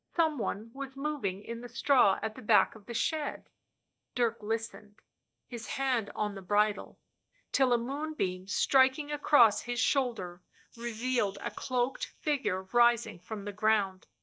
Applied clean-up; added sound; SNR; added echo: neural mask model DeepFilterNet 3.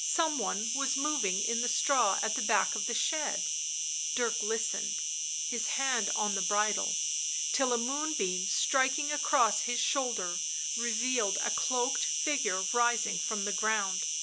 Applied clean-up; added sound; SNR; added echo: none; Insect; -2 dB; none.